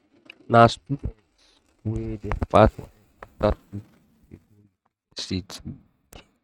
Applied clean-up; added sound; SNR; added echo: neural mask model RNNoise.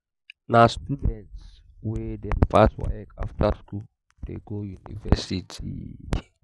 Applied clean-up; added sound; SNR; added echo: none; none; none; none.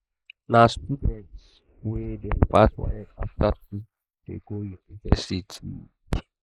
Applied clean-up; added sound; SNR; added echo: neural mask model Resemble Enhance denoiser.